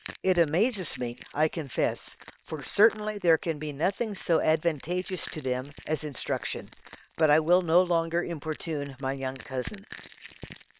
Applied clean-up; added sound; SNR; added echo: neural separator model SepFormer WHAM!.